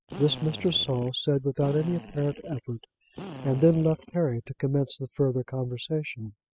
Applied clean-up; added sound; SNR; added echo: classical method spectral subtraction.